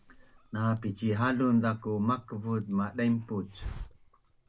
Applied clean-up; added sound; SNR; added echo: none; Hiss; 18 dB; none.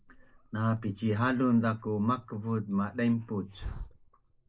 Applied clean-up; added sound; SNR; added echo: neural mask model Resemble Enhance denoiser.